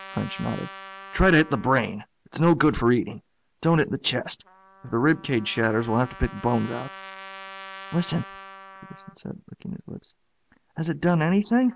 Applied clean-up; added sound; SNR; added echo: none; Trumpet; 19 dB; none.